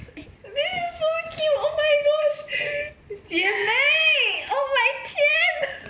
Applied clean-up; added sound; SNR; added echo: none; none; none; none.